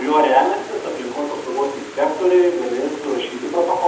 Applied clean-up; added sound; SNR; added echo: none; Stream; 17 dB; reverberation time 0.8 s.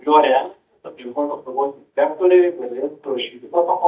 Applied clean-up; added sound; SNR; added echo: neural mask model DeepFilterNet 3.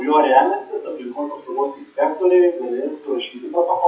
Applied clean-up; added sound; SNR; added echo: classical method WPE with log-MMSE.